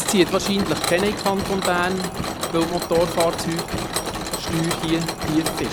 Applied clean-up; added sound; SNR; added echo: none; Mechanisms; 4 dB; none.